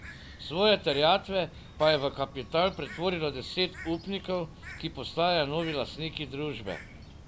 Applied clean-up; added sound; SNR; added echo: none; Bird; 16 dB; none.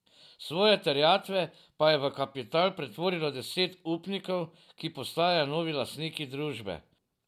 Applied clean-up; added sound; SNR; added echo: none; none; none; none.